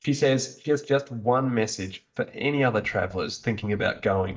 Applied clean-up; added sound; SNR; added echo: neural mask model DeepFilterNet 3.